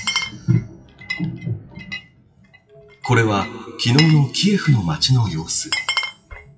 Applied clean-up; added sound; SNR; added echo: classical method WPE with log-MMSE.